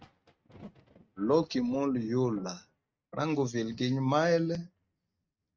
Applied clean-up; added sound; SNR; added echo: neural mask model RNNoise.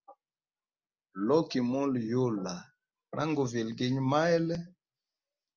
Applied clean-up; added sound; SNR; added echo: none; none; none; none.